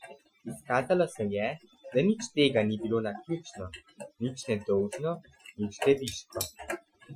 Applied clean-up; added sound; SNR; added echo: classical method Wiener filter.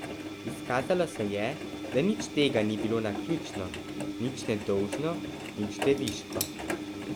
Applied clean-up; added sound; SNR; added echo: none; Engine; 5 dB; none.